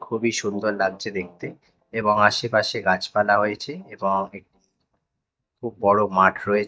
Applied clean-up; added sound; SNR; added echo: neural mask model DeepFilterNet 3.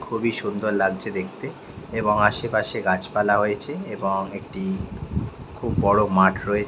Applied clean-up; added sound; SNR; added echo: none; none; none; none.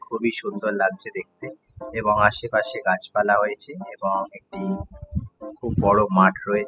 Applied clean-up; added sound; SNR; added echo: classical method spectral subtraction.